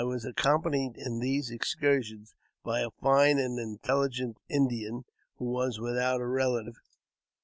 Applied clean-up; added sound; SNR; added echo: none; none; none; none.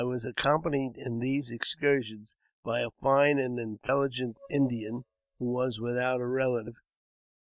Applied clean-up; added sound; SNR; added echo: neural mask model DeepFilterNet 3.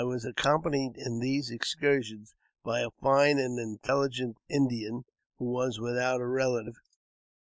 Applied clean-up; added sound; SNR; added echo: neural mask model Resemble Enhance denoiser.